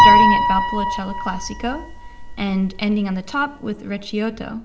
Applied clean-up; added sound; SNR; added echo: none; Piano; -4 dB; reverberation time 0.9 s.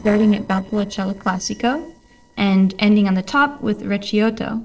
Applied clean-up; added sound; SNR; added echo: neural separator model SepFormer DNS4.